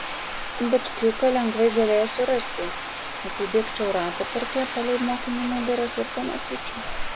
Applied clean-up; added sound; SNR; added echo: none; Bathtub (filling or washing); 5 dB; none.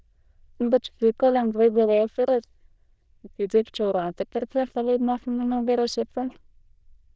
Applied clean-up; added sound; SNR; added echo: neural diffusion model UNIVERSE++.